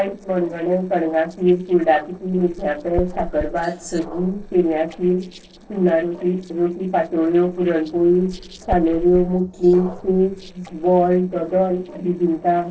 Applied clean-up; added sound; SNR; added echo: neural separator model SepFormer DNS4.